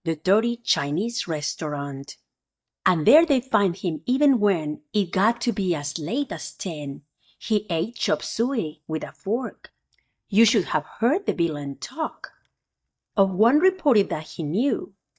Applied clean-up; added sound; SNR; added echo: neural mask model DeepFilterNet 3.